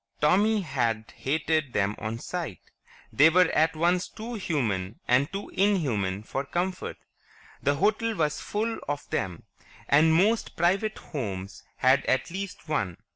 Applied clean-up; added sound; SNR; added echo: none; none; none; none.